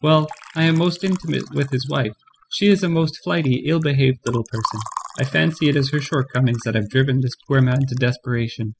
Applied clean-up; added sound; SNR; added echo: classical method spectral subtraction.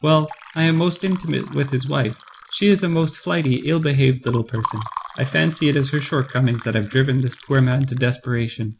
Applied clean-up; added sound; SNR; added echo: none; Liquid; 18 dB; none.